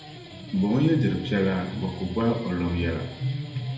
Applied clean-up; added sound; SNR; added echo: none; Guitar; 15 dB; reverberation time 0.8 s.